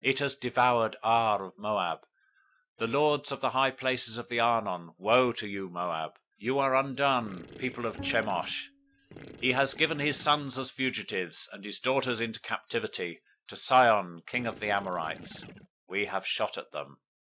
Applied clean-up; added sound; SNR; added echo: none; Bowed string instrument + Gurgling / Liquid; 17 dB; none.